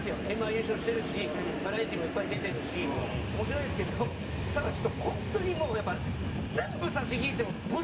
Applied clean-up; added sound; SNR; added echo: none; Train; 0 dB; reverberation time 2.0 s.